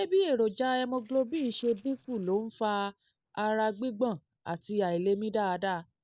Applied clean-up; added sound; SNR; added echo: neural separator model SepFormer DNS4.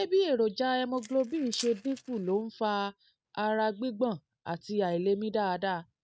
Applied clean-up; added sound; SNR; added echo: neural mask model RNNoise.